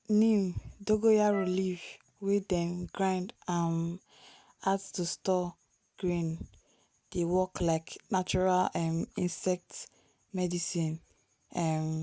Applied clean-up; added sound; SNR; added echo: none; Wind instrument, woodwind instrument; 16 dB; none.